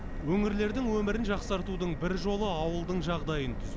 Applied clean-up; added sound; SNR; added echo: none; Subway, metro, underground; 5 dB; none.